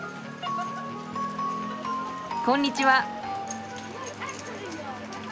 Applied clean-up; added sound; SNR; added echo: none; none; none; none.